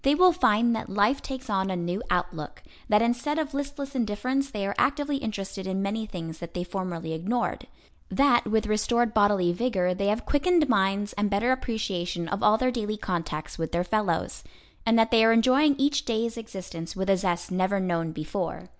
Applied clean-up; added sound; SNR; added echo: none; none; none; none.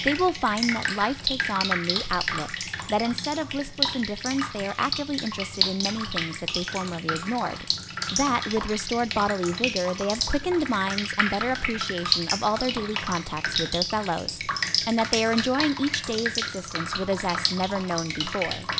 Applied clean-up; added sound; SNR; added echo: none; Drip; 2 dB; none.